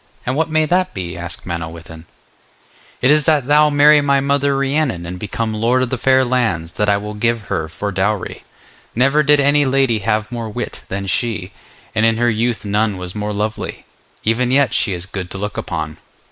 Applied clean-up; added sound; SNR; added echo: neural mask model Resemble Enhance denoiser.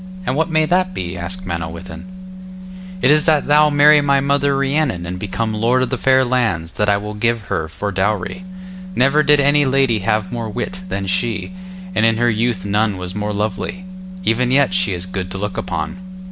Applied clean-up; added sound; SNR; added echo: none; Organ; 12 dB; none.